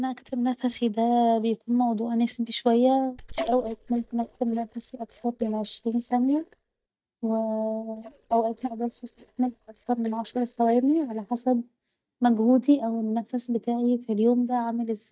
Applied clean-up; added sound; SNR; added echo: neural mask model DeepFilterNet 3.